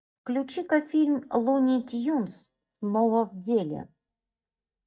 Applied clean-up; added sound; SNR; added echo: neural mask model DeepFilterNet 3.